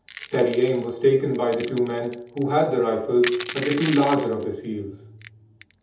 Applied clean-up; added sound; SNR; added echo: none; Crushing; 15 dB; reverberation time 0.6 s.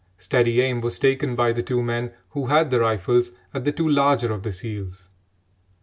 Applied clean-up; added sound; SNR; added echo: none; none; none; none.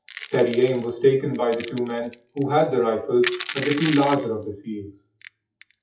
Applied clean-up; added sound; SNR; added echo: classical method WPE with log-MMSE.